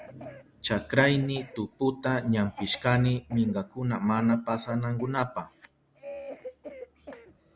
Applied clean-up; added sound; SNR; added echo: none; Cough; 17 dB; none.